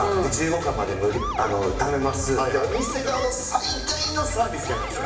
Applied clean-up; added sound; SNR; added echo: none; Motor vehicle (road) / Siren; 14 dB; reverberation time 1.1 s.